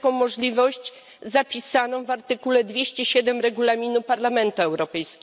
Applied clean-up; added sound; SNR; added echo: none; none; none; none.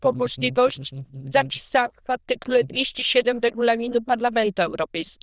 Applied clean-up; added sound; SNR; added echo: neural diffusion model UNIVERSE++.